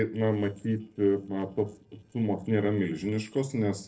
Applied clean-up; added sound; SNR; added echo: neural separator model SepFormer DNS4.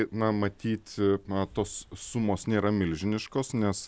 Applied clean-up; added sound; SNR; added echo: none; none; none; none.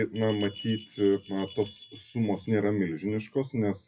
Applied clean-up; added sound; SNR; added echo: classical method WPE with log-MMSE.